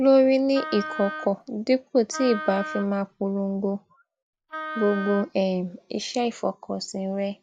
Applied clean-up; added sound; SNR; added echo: none; Wind instrument, woodwind instrument; 11 dB; none.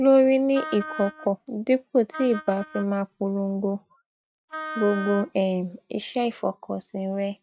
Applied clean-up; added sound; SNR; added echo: neural mask model RNNoise.